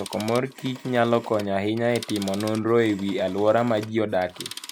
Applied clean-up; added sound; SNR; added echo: none; Telephone; 17 dB; none.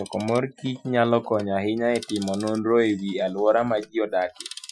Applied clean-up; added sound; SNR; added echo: classical method Wiener filter.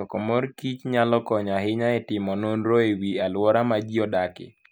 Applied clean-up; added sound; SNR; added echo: none; none; none; none.